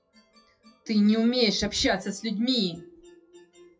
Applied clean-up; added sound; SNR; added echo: classical method WPE with log-MMSE.